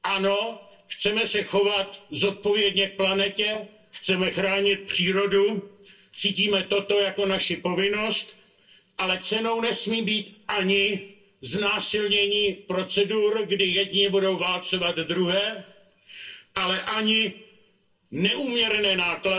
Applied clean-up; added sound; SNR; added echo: none; none; none; reverberation time 0.2 s.